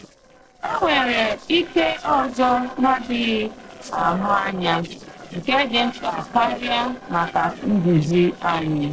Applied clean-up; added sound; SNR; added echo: neural separator model SepFormer DNS4.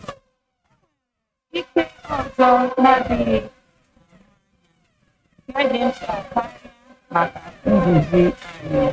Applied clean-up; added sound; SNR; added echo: neural mask model RNNoise.